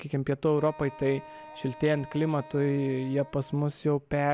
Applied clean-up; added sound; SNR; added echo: none; Wind instrument, woodwind instrument; 20 dB; none.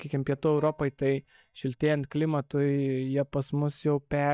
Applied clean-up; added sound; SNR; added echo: neural mask model DeepFilterNet 3.